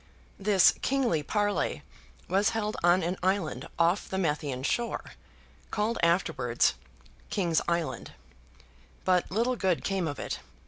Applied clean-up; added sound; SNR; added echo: none; none; none; none.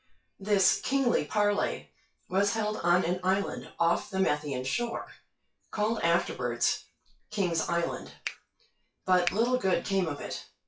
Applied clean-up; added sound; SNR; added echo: classical method WPE with log-MMSE.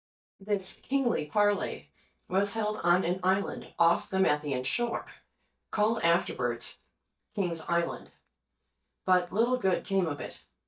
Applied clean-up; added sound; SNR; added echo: neural mask model DeepFilterNet 3.